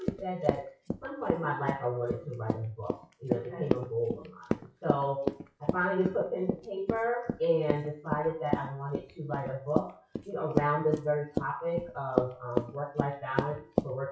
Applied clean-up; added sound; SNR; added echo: classical method WPE with log-MMSE.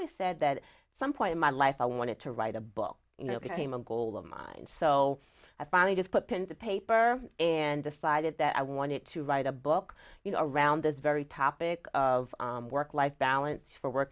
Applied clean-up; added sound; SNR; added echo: none; none; none; none.